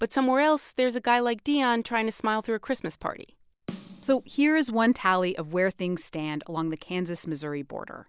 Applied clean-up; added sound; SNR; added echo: none; Snare drum; 19 dB; none.